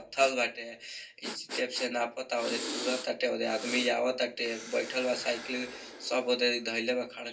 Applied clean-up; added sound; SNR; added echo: none; Breathing; 11 dB; reverberation time 0.2 s.